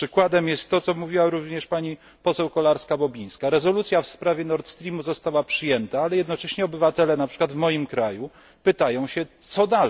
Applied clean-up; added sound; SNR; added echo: none; none; none; none.